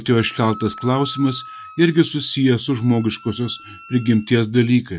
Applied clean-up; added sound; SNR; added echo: classical method log-MMSE.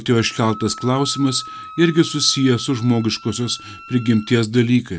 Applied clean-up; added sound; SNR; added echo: none; Wind instrument, woodwind instrument; 18 dB; none.